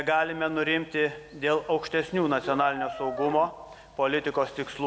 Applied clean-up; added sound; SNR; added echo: none; Brass instrument; 9 dB; none.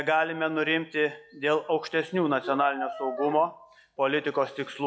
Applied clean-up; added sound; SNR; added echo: classical method log-MMSE.